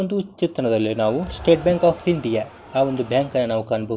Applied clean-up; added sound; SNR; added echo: none; Cheering; 18 dB; none.